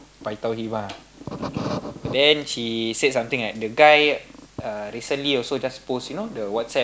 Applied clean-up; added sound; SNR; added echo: none; none; none; none.